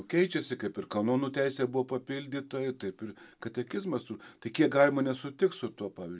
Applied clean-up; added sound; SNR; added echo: none; none; none; none.